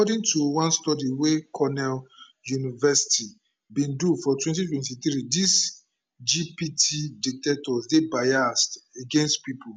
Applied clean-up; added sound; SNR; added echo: none; none; none; none.